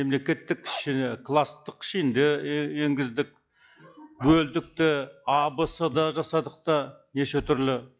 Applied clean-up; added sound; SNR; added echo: classical method log-MMSE.